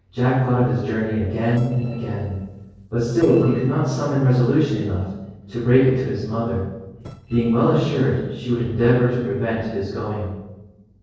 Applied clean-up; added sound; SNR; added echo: neural separator model SepFormer DNS4.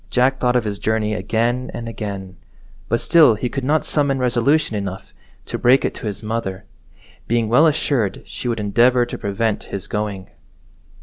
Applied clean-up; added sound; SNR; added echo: none; none; none; none.